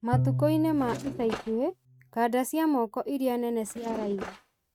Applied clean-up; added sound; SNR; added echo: neural mask model RNNoise.